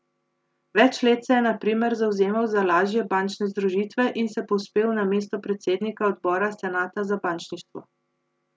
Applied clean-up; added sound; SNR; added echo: none; none; none; none.